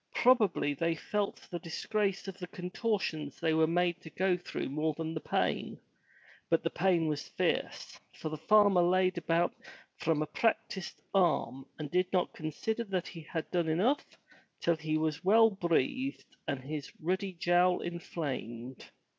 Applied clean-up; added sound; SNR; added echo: none; none; none; none.